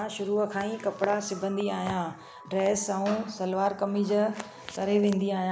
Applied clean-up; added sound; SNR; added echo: none; none; none; none.